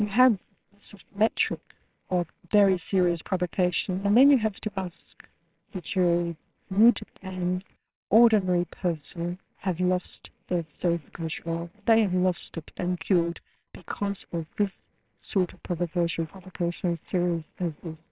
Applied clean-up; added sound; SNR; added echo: neural separator model SepFormer WHAMR!.